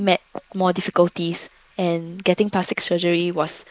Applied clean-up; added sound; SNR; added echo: neural mask model Resemble Enhance denoiser.